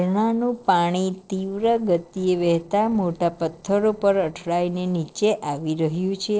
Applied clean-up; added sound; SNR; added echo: neural separator model SepFormer DNS4.